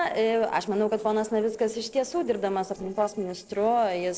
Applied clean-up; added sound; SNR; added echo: neural separator model SepFormer DNS4.